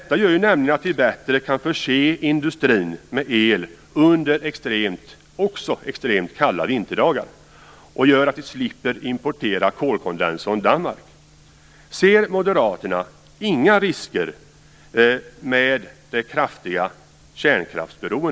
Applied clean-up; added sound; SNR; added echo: none; none; none; none.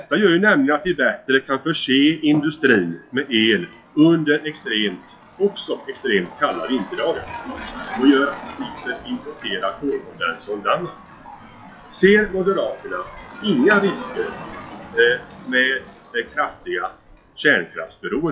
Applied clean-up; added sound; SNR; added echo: classical method WPE with log-MMSE.